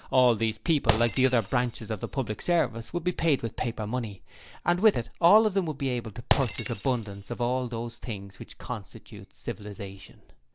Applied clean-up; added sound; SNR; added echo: none; Shatter; 11 dB; none.